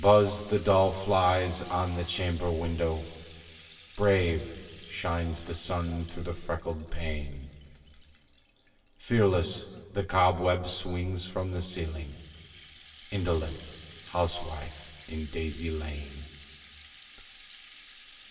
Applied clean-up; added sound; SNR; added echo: none; Rattle (instrument); 20 dB; reverberation time 1.6 s.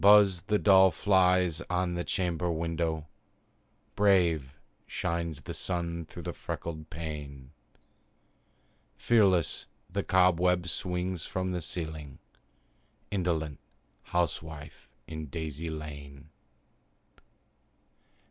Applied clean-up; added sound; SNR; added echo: none; none; none; none.